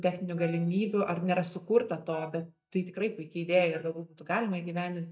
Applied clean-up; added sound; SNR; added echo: neural mask model DeepFilterNet 3.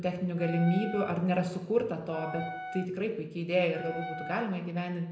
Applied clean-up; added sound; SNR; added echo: none; Wind instrument, woodwind instrument; 11 dB; reverberation time 0.8 s.